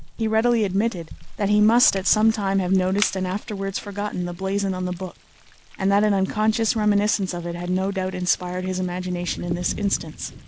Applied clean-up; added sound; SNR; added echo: none; Crushing + Thunder; 16 dB; none.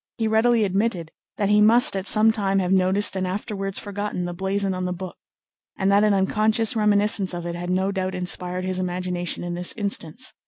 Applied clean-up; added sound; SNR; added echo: none; none; none; none.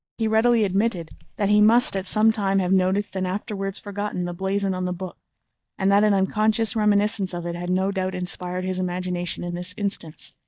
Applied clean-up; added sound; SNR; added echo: neural mask model DeepFilterNet 3.